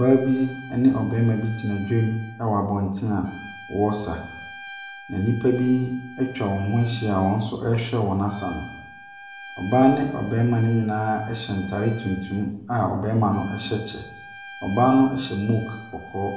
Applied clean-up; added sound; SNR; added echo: none; Trumpet; 18 dB; reverberation time 0.8 s.